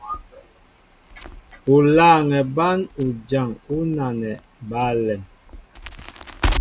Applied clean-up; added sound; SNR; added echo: none; Crackle; 10 dB; none.